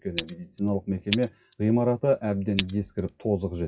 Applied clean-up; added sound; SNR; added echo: classical method WPE with log-MMSE.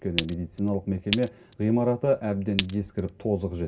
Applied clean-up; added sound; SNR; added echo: none; Glass; 9 dB; reverberation time 0.2 s.